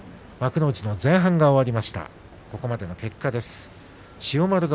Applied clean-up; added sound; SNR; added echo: none; none; none; none.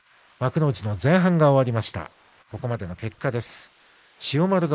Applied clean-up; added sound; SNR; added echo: neural mask model Resemble Enhance denoiser.